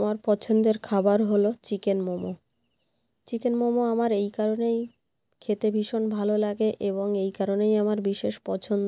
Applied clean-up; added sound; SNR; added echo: none; none; none; none.